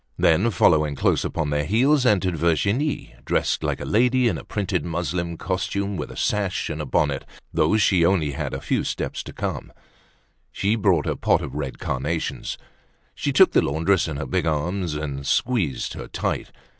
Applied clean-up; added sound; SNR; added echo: none; none; none; none.